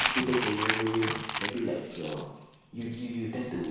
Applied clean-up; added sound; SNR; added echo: none; Coin (dropping); 1 dB; reverberation time 1.1 s.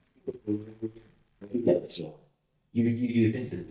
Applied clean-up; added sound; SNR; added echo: neural mask model DeepFilterNet 3.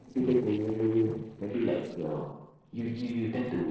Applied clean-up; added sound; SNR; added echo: neural separator model SepFormer DNS4.